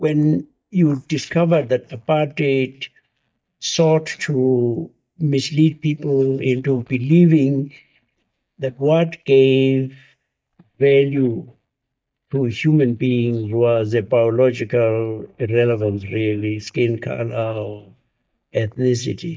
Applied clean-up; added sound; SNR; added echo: neural mask model DeepFilterNet 3.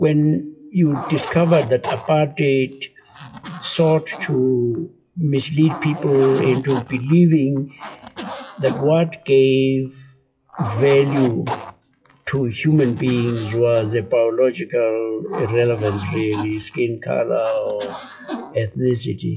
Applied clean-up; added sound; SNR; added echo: classical method WPE with log-MMSE.